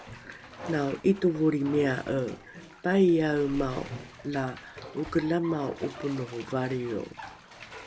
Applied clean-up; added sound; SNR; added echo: none; Bathtub (filling or washing); 15 dB; none.